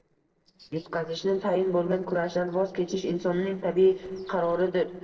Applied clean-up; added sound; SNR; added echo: neural separator model SepFormer DNS4.